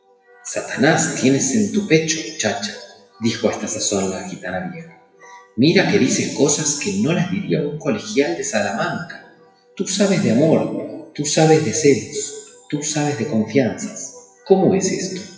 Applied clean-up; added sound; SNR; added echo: classical method WPE with log-MMSE.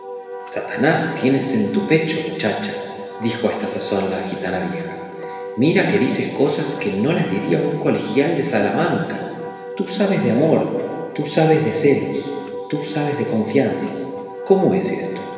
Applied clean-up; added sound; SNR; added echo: none; Wind instrument, woodwind instrument; 11 dB; reverberation time 1.6 s.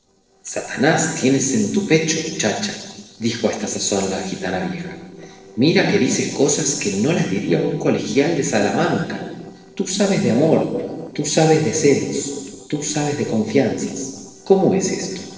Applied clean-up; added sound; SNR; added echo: neural separator model SepFormer DNS4.